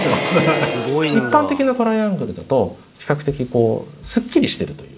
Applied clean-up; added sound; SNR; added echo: none; none; none; none.